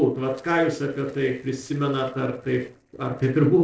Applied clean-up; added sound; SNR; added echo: neural separator model SepFormer DNS4.